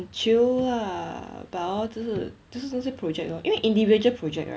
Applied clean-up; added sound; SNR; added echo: none; none; none; none.